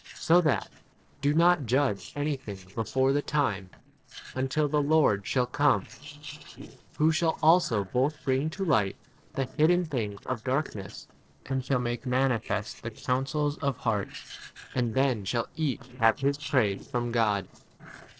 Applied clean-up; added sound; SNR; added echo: neural separator model SepFormer DNS4.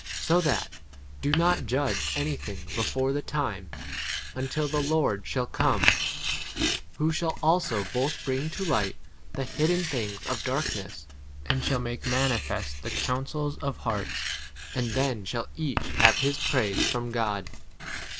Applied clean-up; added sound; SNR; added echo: none; Writing; 3 dB; none.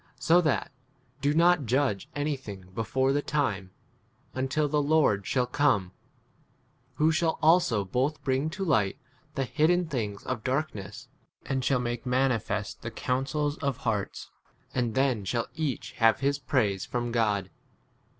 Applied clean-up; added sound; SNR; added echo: none; none; none; none.